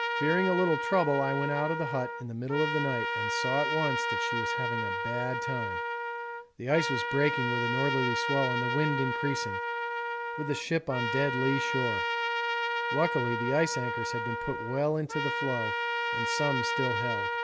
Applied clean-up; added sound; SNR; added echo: none; Trumpet; 0 dB; none.